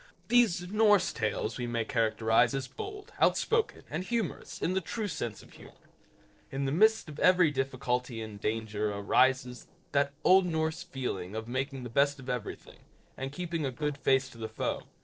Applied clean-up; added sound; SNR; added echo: neural separator model SepFormer DNS4.